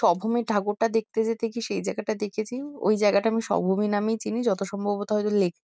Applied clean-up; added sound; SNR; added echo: none; none; none; none.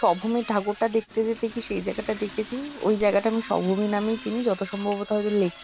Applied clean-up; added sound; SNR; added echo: none; Toilet flush / Door; 15 dB; none.